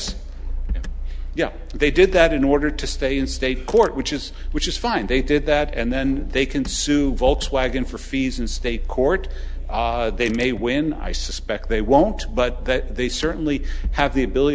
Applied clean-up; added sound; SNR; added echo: none; Engine / Car; 5 dB; none.